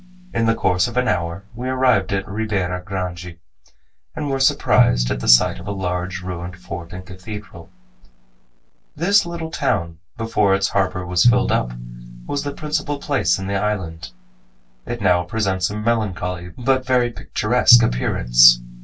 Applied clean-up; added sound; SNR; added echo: none; Drum; 7 dB; reverberation time 0.1 s.